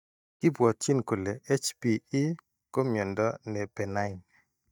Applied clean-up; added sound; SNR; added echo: neural mask model DeepFilterNet 3.